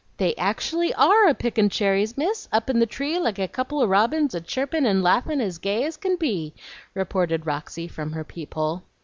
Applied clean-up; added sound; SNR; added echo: none; none; none; none.